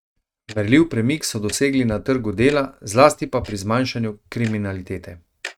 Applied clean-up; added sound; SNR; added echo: neural mask model RNNoise.